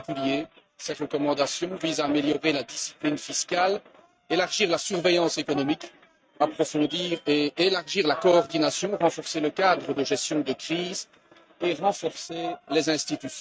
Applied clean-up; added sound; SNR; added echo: neural mask model RNNoise.